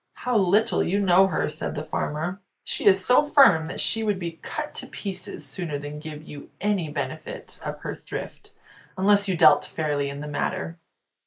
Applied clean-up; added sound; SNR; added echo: neural mask model Resemble Enhance denoiser.